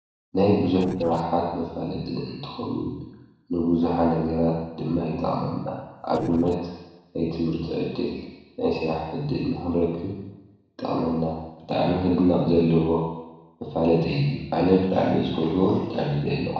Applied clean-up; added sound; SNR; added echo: neural separator model SepFormer DNS4.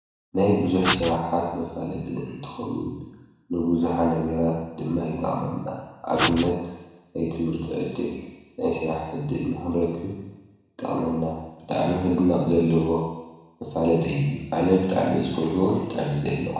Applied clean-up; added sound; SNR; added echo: none; Writing; -4 dB; reverberation time 1.1 s.